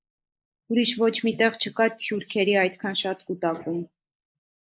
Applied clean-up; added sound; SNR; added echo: neural mask model Resemble Enhance denoiser.